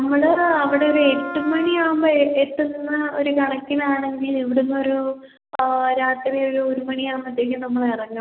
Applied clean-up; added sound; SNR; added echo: none; Wind instrument, woodwind instrument; 12 dB; none.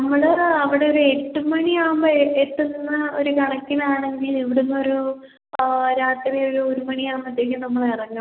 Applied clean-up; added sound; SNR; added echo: none; none; none; none.